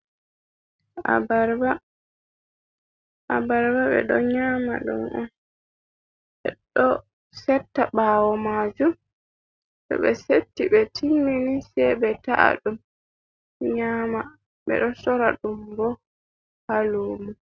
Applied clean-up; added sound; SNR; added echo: none; none; none; none.